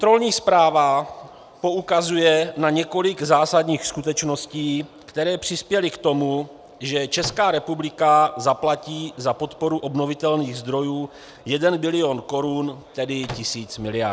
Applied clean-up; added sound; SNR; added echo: none; Microwave oven; 14 dB; none.